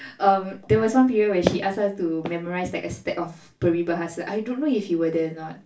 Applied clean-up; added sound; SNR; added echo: none; Walk, footsteps; 11 dB; reverberation time 0.3 s.